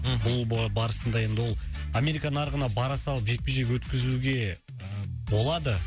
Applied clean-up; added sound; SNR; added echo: none; none; none; none.